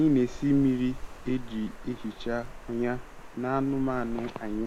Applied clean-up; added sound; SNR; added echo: none; Water; 10 dB; none.